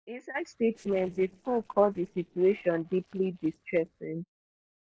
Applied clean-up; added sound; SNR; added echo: neural separator model SepFormer DNS4.